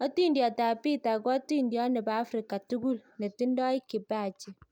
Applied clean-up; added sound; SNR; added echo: none; none; none; none.